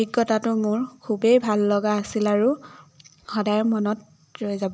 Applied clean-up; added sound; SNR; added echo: none; none; none; none.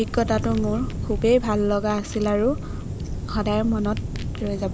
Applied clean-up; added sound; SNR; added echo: none; Fire; 5 dB; none.